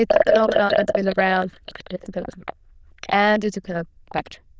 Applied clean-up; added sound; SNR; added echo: neural diffusion model UNIVERSE++.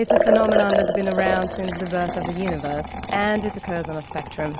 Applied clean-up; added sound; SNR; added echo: none; Liquid; 0 dB; none.